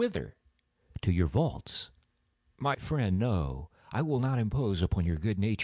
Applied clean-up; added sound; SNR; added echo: none; none; none; none.